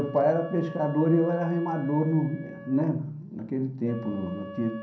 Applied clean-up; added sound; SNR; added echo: none; Wind instrument, woodwind instrument; 17 dB; reverberation time 0.6 s.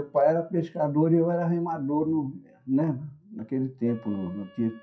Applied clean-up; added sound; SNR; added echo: classical method WPE with log-MMSE.